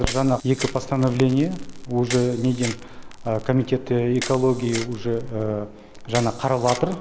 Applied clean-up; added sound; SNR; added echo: none; Camera + Crackle; 11 dB; none.